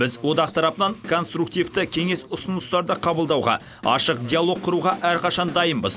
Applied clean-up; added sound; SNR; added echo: none; Drum / Drum kit; 18 dB; none.